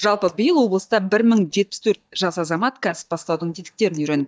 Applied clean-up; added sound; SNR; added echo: neural mask model DeepFilterNet 3.